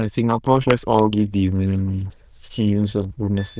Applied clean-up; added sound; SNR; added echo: neural diffusion model UNIVERSE++.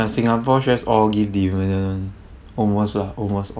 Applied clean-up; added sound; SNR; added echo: none; none; none; none.